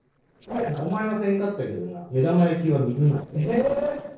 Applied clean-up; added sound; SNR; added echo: neural separator model SepFormer DNS4.